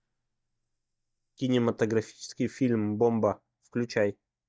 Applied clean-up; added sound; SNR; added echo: neural mask model DeepFilterNet 3.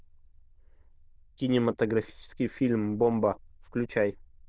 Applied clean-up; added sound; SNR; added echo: neural diffusion model UNIVERSE++.